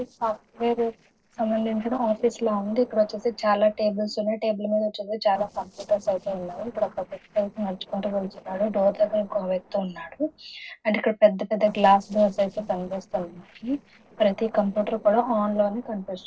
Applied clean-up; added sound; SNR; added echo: neural separator model SepFormer DNS4.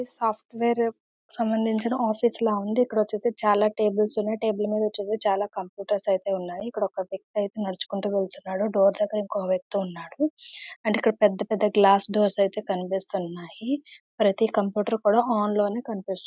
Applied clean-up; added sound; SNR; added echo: none; none; none; none.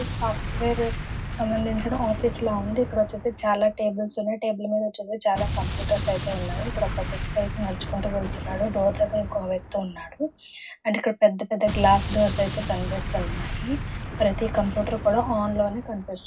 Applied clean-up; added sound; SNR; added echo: none; Explosion; 6 dB; reverberation time 0.4 s.